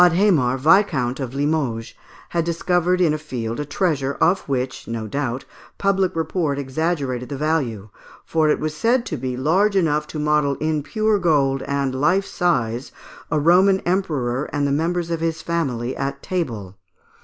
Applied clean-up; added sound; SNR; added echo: none; none; none; none.